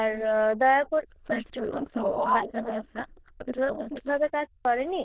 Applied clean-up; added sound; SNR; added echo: neural diffusion model UNIVERSE++.